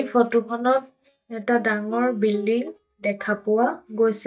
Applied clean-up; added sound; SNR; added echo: neural mask model DeepFilterNet 3.